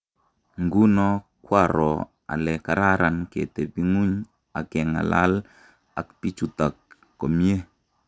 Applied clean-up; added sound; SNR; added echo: none; none; none; none.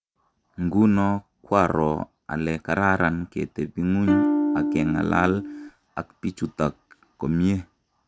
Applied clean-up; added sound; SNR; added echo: none; Electric guitar / Strum; 0 dB; none.